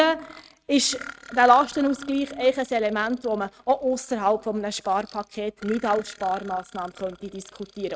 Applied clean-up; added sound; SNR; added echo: neural mask model RNNoise.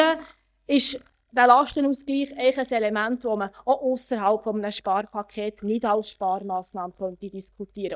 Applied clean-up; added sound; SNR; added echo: neural mask model DeepFilterNet 3.